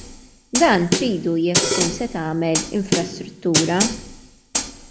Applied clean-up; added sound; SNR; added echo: none; Snare drum; 2 dB; none.